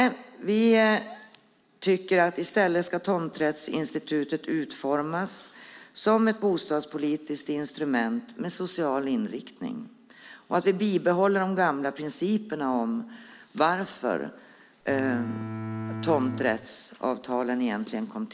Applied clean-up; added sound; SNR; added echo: none; Bowed string instrument; 8 dB; none.